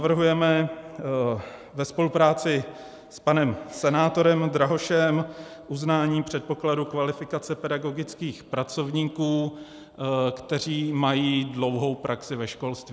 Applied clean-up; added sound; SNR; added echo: none; none; none; none.